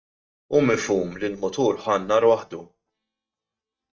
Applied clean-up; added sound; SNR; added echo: neural mask model DeepFilterNet 3.